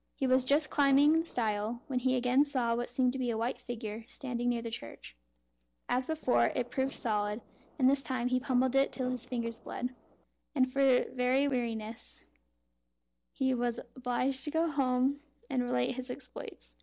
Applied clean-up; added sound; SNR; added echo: neural separator model SepFormer DNS4.